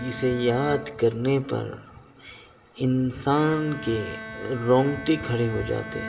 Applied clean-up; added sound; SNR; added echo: none; Bowed string instrument; 14 dB; reverberation time 1.2 s.